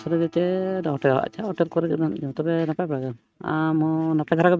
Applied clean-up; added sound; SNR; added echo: neural mask model RNNoise.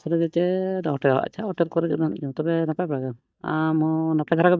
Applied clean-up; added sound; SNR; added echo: neural mask model DeepFilterNet 3.